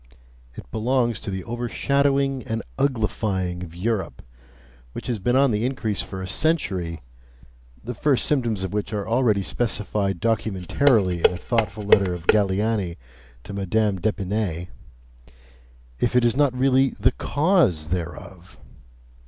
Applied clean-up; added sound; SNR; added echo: none; Dishes, pots, and pans; 0 dB; none.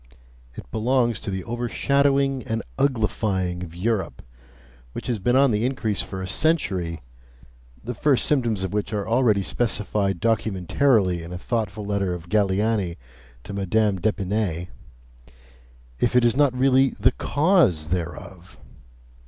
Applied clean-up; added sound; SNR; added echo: none; none; none; none.